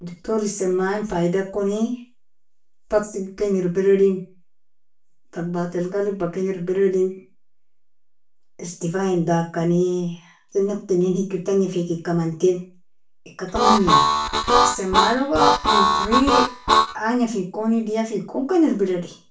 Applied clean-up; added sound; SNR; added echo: none; Harmonica; -5 dB; reverberation time 0.3 s.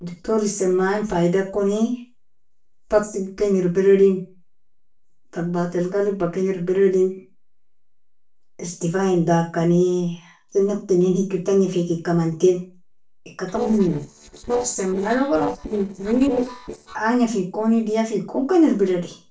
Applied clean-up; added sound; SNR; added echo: neural separator model SepFormer DNS4.